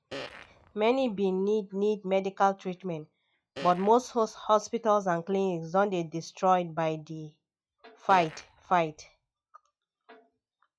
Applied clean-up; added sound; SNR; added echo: classical method log-MMSE.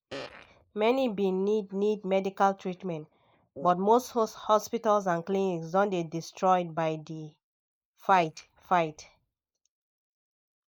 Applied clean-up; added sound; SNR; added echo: neural mask model Resemble Enhance denoiser.